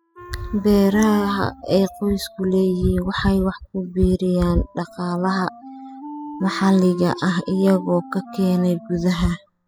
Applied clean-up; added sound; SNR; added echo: classical method spectral subtraction.